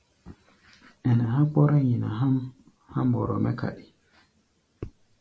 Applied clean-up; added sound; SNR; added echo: none; none; none; none.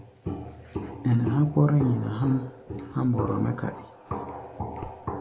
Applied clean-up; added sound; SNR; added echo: none; Walk, footsteps; 9 dB; none.